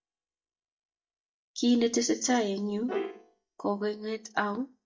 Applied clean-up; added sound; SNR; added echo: neural mask model DeepFilterNet 3.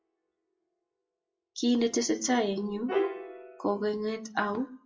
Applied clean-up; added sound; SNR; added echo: classical method WPE with log-MMSE.